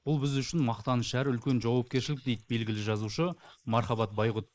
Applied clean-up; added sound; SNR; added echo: neural mask model Resemble Enhance denoiser.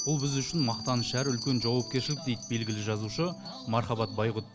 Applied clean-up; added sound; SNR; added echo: none; Bell; 10 dB; none.